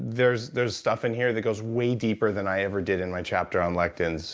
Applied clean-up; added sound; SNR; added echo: none; none; none; none.